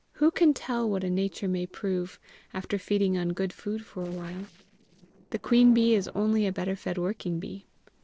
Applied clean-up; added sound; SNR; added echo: neural separator model SepFormer DNS4.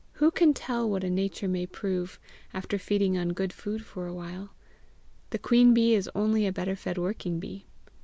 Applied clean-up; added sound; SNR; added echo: none; none; none; none.